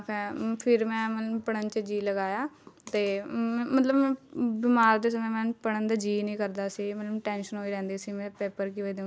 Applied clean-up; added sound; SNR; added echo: none; none; none; none.